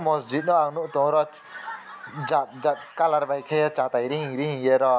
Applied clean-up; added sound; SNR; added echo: none; none; none; none.